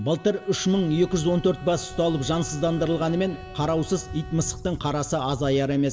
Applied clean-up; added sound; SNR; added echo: none; Bowed string instrument; 19 dB; reverberation time 1.1 s.